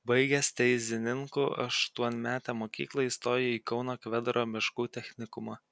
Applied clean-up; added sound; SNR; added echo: none; none; none; none.